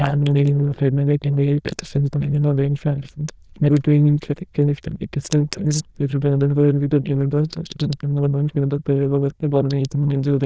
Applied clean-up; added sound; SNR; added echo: neural diffusion model UNIVERSE++.